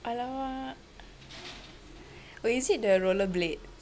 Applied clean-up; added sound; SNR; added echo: none; Tools; 18 dB; none.